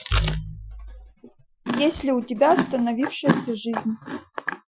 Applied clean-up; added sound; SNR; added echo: classical method Wiener filter.